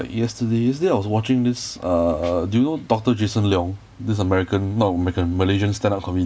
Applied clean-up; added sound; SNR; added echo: none; none; none; none.